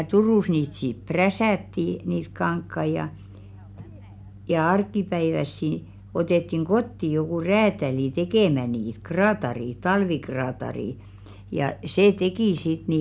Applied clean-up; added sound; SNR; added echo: none; none; none; none.